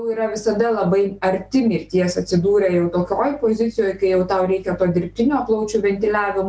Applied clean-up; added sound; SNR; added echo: none; none; none; none.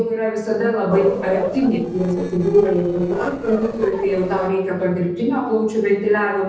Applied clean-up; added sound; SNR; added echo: neural separator model SepFormer DNS4.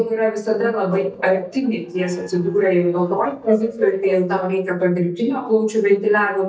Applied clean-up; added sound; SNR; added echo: neural mask model DeepFilterNet 3.